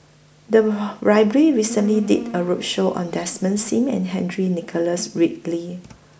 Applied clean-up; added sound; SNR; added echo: none; Insect; 16 dB; none.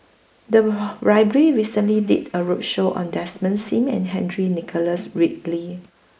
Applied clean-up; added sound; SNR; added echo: neural mask model Resemble Enhance denoiser.